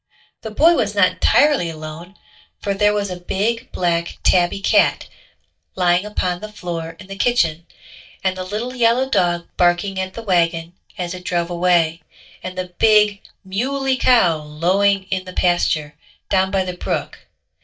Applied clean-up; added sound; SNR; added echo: neural mask model DeepFilterNet 3.